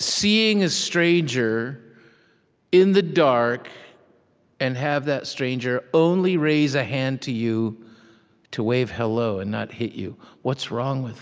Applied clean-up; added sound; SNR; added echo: none; none; none; none.